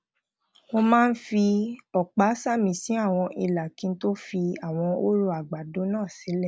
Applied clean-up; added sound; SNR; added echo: none; none; none; none.